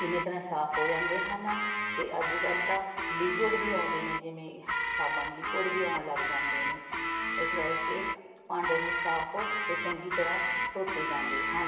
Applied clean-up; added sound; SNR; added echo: none; Guitar; -2 dB; reverberation time 1.2 s.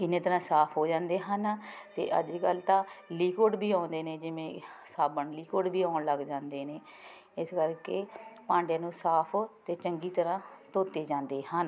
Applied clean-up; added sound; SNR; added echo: none; none; none; none.